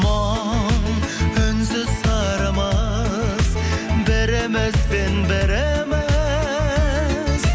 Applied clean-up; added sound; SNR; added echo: none; none; none; none.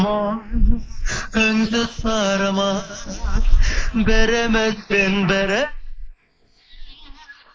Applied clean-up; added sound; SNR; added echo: neural mask model Resemble Enhance denoiser.